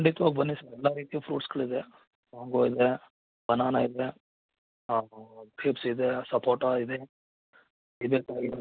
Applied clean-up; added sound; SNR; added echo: none; none; none; none.